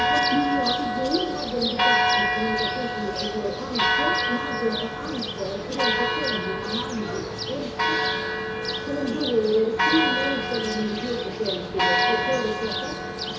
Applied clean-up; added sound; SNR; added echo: none; Church bell; -3 dB; reverberation time 0.7 s.